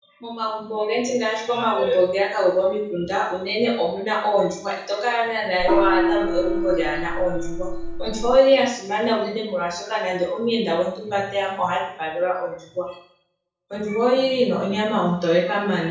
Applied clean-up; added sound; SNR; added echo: none; Gong; 1 dB; reverberation time 0.6 s.